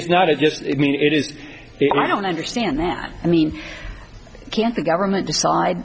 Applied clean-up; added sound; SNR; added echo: none; none; none; none.